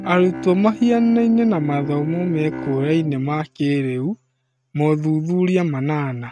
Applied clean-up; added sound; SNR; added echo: neural mask model RNNoise.